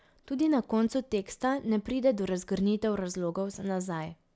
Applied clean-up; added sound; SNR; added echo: none; none; none; none.